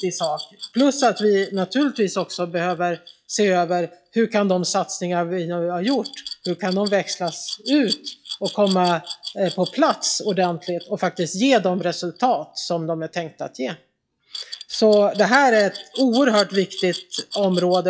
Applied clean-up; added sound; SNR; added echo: classical method log-MMSE.